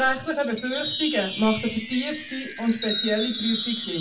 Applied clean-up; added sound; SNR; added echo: none; Wind chime; 6 dB; reverberation time 0.2 s.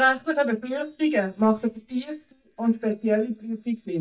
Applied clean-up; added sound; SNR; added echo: neural mask model DeepFilterNet 3.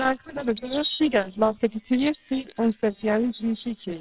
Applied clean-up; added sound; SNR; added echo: neural separator model SepFormer WHAMR!.